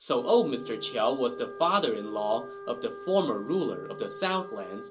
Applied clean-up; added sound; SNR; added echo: none; Wind instrument, woodwind instrument; 13 dB; reverberation time 0.2 s.